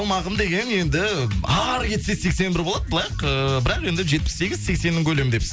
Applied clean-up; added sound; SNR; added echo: none; none; none; none.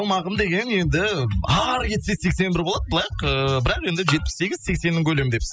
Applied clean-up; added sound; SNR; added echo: classical method spectral subtraction.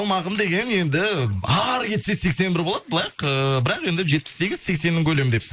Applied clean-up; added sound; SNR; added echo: neural mask model Resemble Enhance denoiser.